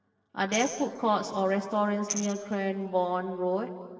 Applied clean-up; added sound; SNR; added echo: neural separator model SepFormer DNS4.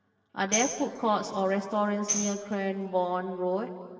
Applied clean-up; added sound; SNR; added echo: none; Tambourine; 7 dB; reverberation time 2.7 s.